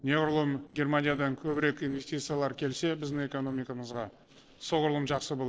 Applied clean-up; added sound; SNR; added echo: neural separator model SepFormer DNS4.